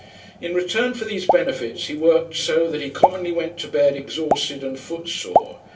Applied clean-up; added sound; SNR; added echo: none; Explosion; 3 dB; reverberation time 0.3 s.